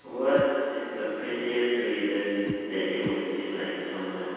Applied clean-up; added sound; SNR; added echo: none; Whoosh, swoosh, swish; 8 dB; reverberation time 2.2 s.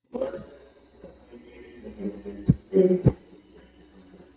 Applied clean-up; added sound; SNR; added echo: neural mask model DeepFilterNet 3.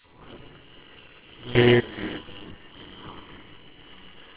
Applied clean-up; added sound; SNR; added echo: neural separator model SepFormer WHAMR!.